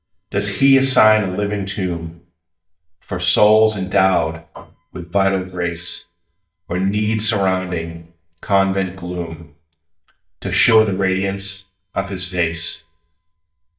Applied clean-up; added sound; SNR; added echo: neural mask model DeepFilterNet 3.